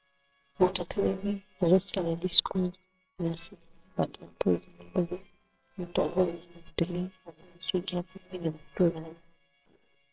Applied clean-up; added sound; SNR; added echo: neural separator model SepFormer WHAMR!.